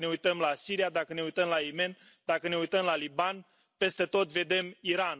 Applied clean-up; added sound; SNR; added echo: none; none; none; none.